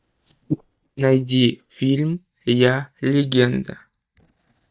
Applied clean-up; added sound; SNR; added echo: neural mask model DeepFilterNet 3.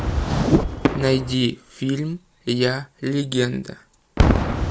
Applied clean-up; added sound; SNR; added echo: none; Whoosh, swoosh, swish / Fireworks; -2 dB; none.